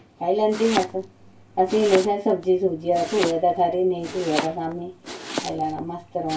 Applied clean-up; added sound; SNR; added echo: none; Domestic sounds, home sounds; 11 dB; reverberation time 0.1 s.